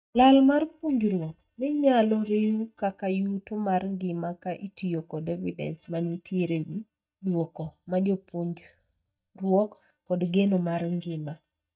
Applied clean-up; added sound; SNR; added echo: neural mask model DeepFilterNet 3.